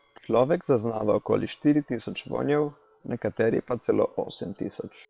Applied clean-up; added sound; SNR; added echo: neural separator model SepFormer WHAM!.